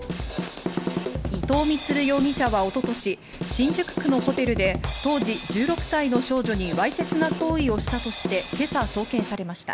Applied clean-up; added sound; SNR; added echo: none; Drum kit; 4 dB; none.